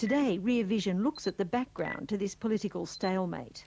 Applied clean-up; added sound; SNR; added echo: none; Camera + Telephone; 19 dB; none.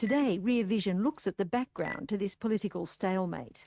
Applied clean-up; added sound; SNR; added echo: neural mask model RNNoise.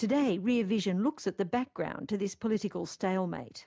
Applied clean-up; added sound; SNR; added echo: none; none; none; none.